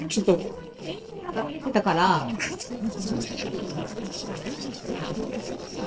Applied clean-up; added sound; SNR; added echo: neural separator model SepFormer DNS4.